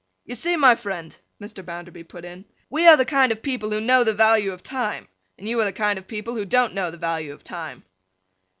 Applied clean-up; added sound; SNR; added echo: none; none; none; none.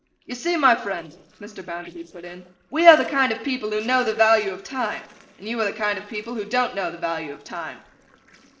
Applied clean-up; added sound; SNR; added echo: neural separator model SepFormer DNS4.